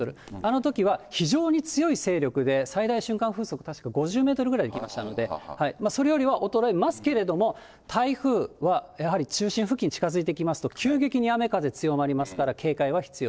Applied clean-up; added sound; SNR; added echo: neural separator model SepFormer DNS4.